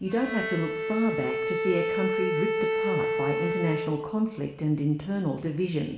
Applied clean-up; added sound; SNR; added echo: none; Bowed string instrument; 1 dB; reverberation time 1.0 s.